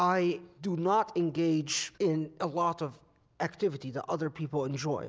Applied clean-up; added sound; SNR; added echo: none; none; none; none.